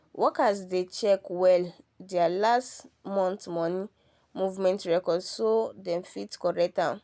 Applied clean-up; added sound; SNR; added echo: none; none; none; none.